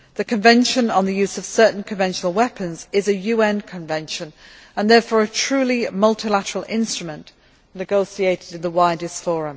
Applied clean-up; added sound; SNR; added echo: none; none; none; none.